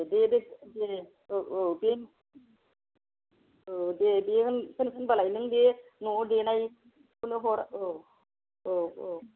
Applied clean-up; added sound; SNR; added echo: none; none; none; none.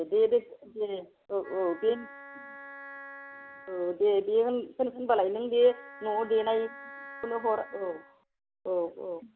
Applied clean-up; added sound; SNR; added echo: none; Wind instrument, woodwind instrument; 17 dB; none.